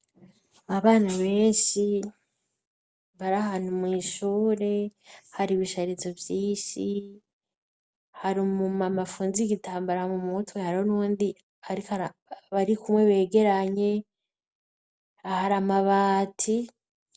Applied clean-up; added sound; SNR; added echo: none; none; none; none.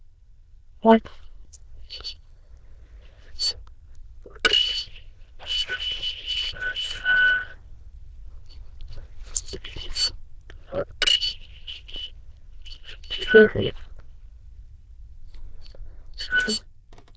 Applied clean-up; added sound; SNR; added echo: neural diffusion model UNIVERSE++.